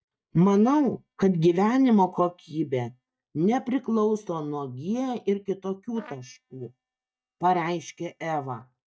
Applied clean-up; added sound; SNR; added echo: neural mask model DeepFilterNet 3.